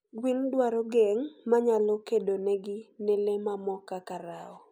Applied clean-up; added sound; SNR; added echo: none; none; none; none.